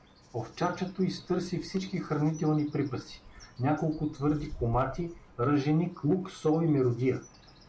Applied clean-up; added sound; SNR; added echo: none; Bird; 18 dB; none.